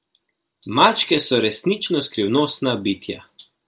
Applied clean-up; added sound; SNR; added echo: none; none; none; none.